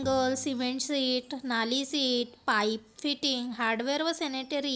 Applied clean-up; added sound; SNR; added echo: none; Bowed string instrument; 19 dB; none.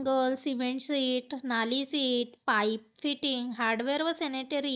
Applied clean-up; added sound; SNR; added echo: neural mask model DeepFilterNet 3.